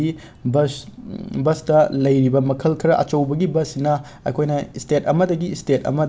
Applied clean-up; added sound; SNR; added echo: none; none; none; none.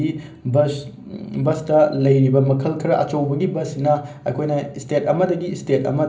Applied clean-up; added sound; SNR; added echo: none; none; none; reverberation time 0.5 s.